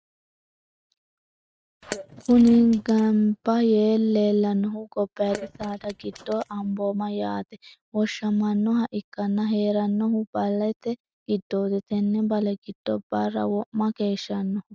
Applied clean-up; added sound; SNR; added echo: neural mask model RNNoise.